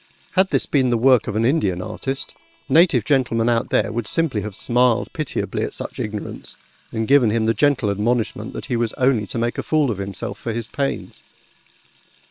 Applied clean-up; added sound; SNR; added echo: neural separator model SepFormer WHAM!.